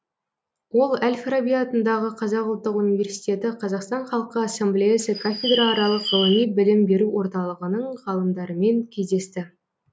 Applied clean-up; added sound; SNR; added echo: none; Bird; 5 dB; none.